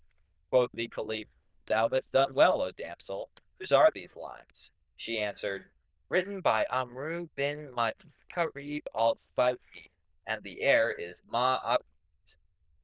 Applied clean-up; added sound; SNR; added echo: neural diffusion model UNIVERSE++.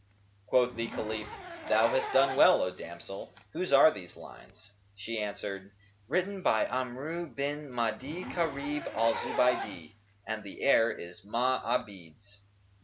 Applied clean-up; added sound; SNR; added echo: none; Zipper (clothing); 13 dB; none.